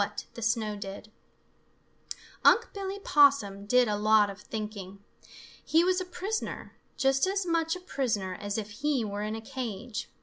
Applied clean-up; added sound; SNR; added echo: none; none; none; none.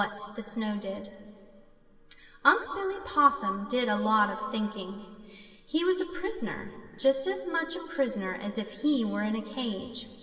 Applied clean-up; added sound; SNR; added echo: none; none; none; reverberation time 2.7 s.